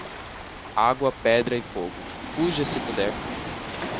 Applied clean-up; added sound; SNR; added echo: none; Waves, surf; 7 dB; none.